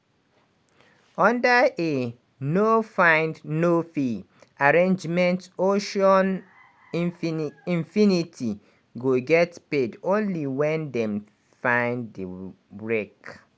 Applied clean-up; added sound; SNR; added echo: none; none; none; none.